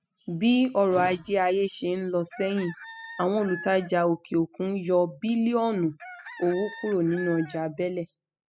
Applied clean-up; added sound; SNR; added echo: classical method spectral subtraction.